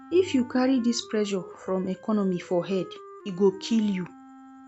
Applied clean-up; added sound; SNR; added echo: none; Wind instrument, woodwind instrument; 19 dB; none.